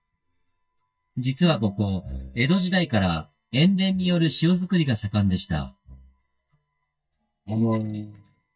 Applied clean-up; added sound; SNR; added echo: neural mask model DeepFilterNet 3.